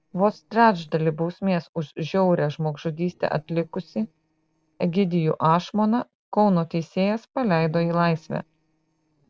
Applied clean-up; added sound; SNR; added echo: neural separator model SepFormer DNS4.